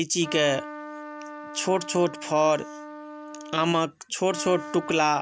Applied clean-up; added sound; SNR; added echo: none; Trumpet; 13 dB; none.